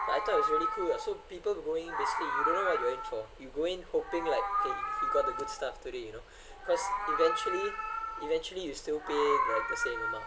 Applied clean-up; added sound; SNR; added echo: none; Meow; 0 dB; none.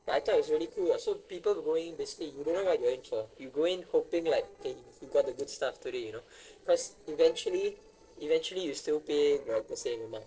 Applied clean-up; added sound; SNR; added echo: neural separator model SepFormer DNS4.